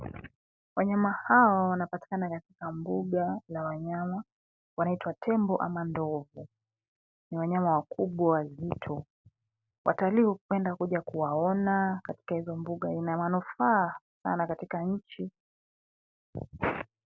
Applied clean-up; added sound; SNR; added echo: none; none; none; none.